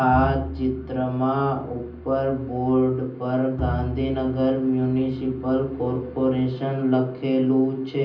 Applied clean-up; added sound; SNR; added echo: none; Bowed string instrument; 11 dB; reverberation time 0.6 s.